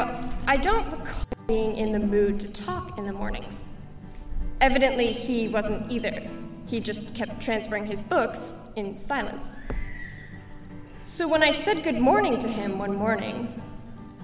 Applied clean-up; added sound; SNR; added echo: none; Acoustic guitar; 17 dB; none.